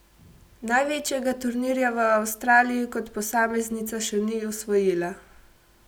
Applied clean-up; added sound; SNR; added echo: none; none; none; none.